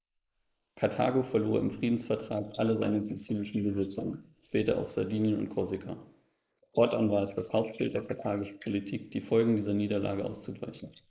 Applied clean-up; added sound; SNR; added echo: neural mask model Resemble Enhance denoiser.